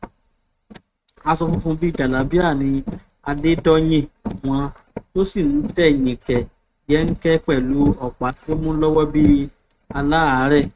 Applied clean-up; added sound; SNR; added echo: neural mask model RNNoise.